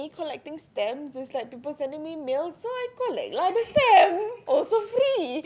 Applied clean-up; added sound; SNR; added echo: none; none; none; none.